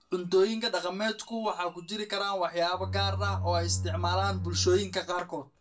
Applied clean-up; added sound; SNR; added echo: none; Bowed string instrument; 3 dB; reverberation time 0.2 s.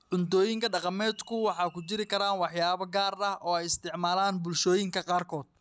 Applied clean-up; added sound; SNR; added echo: none; none; none; none.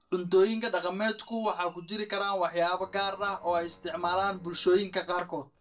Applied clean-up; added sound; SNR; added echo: neural separator model SepFormer DNS4.